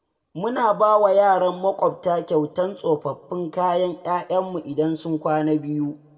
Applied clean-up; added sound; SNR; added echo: none; none; none; reverberation time 1.0 s.